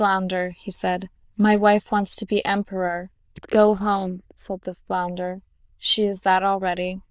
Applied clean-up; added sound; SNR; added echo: neural diffusion model UNIVERSE++.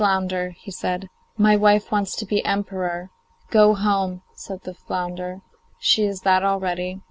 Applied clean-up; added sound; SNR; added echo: none; none; none; none.